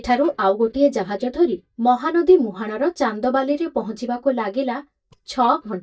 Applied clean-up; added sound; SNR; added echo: neural mask model DeepFilterNet 3.